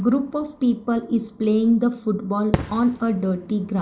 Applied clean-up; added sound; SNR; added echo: none; Fireworks; 13 dB; reverberation time 0.4 s.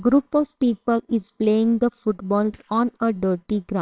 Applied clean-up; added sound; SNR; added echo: neural separator model SepFormer WHAMR!.